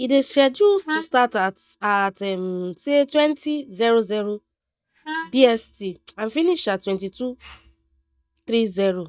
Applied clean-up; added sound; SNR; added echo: neural mask model DeepFilterNet 3.